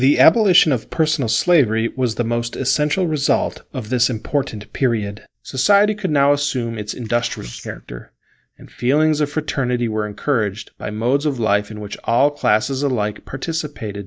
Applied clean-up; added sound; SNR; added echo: neural mask model DeepFilterNet 3.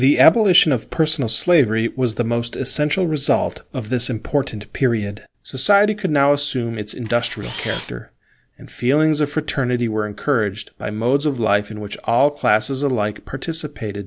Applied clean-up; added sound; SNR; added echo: none; Camera; 12 dB; none.